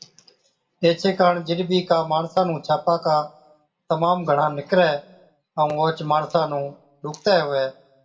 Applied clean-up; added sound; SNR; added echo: none; none; none; reverberation time 0.5 s.